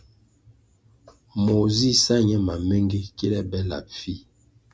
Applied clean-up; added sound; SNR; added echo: none; none; none; none.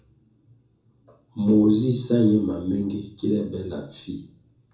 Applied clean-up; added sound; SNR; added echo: none; none; none; reverberation time 0.7 s.